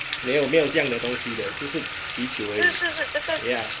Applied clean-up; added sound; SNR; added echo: none; Bathtub (filling or washing) / Water tap, faucet; 5 dB; none.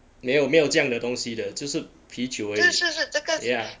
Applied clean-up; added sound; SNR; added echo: none; none; none; none.